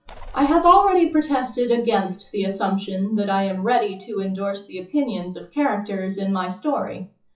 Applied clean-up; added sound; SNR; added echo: classical method WPE with log-MMSE.